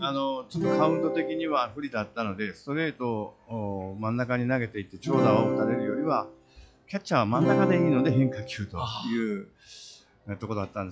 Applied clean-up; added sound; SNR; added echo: classical method log-MMSE.